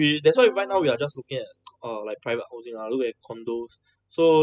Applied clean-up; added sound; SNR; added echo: classical method spectral subtraction.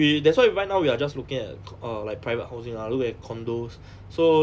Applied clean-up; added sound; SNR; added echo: none; none; none; none.